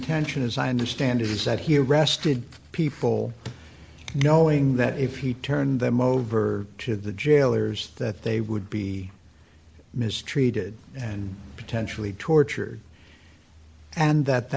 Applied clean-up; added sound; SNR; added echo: none; none; none; none.